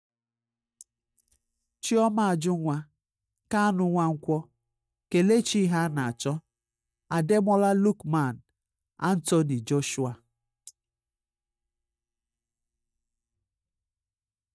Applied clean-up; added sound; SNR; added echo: neural mask model DeepFilterNet 3.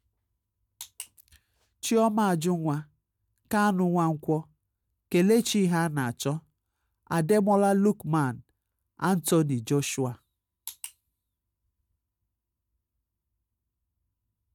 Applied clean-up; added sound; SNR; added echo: none; none; none; none.